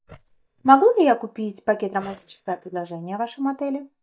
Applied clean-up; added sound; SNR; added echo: neural mask model DeepFilterNet 3.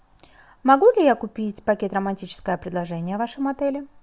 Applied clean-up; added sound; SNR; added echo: none; none; none; none.